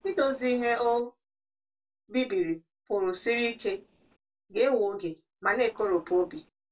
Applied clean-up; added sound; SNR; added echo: neural separator model SepFormer DNS4.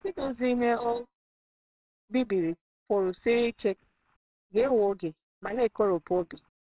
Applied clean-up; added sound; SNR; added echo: neural separator model SepFormer WHAMR!.